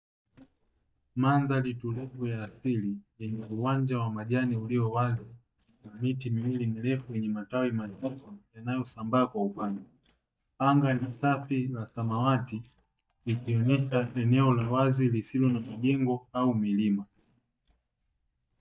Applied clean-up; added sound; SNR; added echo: neural mask model DeepFilterNet 3.